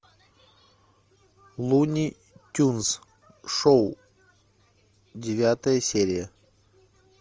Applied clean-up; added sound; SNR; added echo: none; none; none; none.